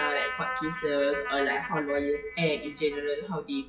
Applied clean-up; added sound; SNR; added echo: classical method WPE with log-MMSE.